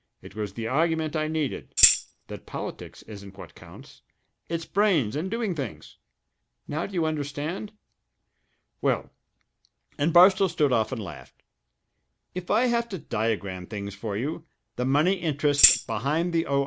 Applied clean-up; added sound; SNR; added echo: none; Tambourine; -5 dB; none.